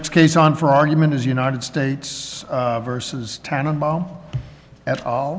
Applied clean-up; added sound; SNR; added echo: none; none; none; none.